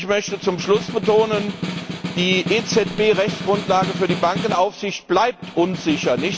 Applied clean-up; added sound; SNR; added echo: none; Snare drum; 8 dB; none.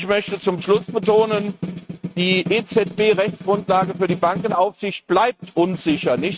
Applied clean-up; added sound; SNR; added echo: neural mask model RNNoise.